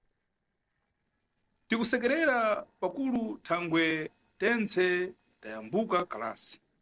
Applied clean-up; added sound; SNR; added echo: neural separator model SepFormer DNS4.